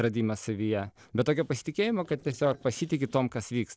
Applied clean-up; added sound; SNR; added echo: neural separator model SepFormer DNS4.